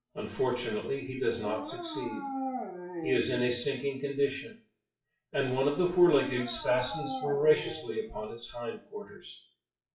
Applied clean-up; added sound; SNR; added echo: classical method WPE with log-MMSE.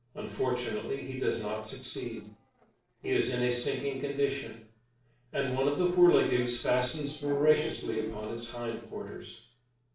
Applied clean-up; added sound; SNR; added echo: neural separator model SepFormer DNS4.